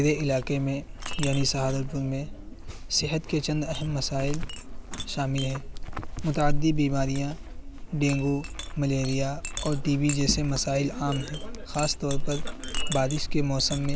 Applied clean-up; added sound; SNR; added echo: none; Chink, clink; 3 dB; none.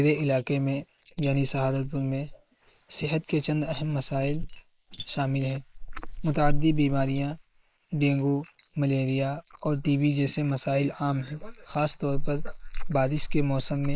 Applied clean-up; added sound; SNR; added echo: neural mask model Resemble Enhance denoiser.